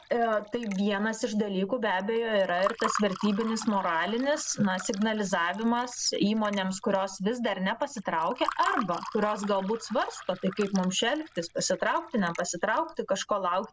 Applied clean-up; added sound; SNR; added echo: none; Fill (with liquid) / Water; 13 dB; none.